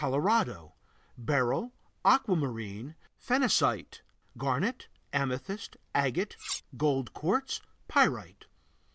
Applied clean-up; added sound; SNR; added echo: none; Cutlery, silverware; 9 dB; none.